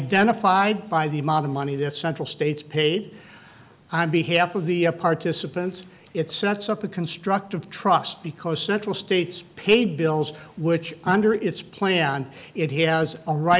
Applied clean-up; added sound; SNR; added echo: none; none; none; none.